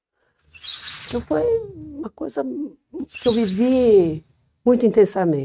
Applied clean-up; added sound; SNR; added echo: neural mask model RNNoise.